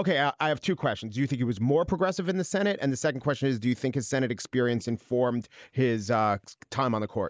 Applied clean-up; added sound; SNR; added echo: neural mask model Resemble Enhance denoiser.